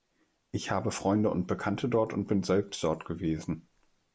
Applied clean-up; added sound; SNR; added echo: none; none; none; none.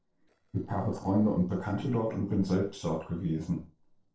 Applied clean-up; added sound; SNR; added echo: neural separator model SepFormer DNS4.